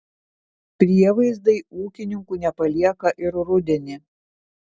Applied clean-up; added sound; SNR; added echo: none; none; none; none.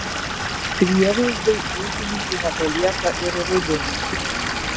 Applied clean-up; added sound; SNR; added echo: none; Stream / Liquid; 2 dB; none.